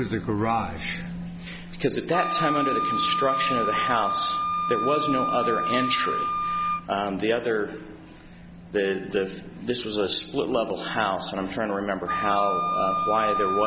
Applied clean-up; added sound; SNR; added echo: none; Wind instrument, woodwind instrument; 2 dB; none.